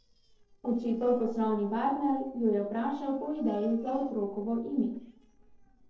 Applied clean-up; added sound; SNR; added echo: neural separator model SepFormer DNS4.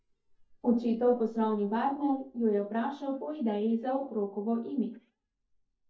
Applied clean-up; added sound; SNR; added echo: neural mask model DeepFilterNet 3.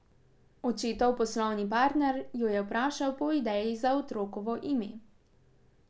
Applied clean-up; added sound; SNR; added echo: none; none; none; none.